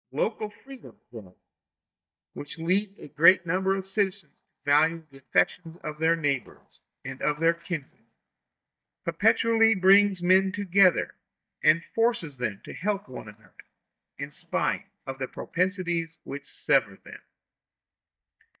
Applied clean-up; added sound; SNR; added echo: neural mask model DeepFilterNet 3.